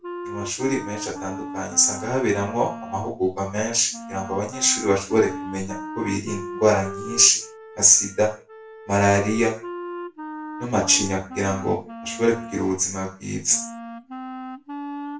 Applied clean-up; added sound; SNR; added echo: none; Wind instrument, woodwind instrument; 12 dB; reverberation time 0.3 s.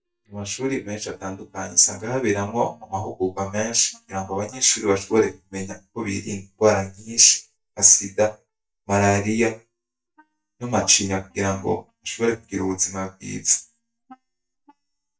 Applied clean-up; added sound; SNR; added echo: neural mask model DeepFilterNet 3.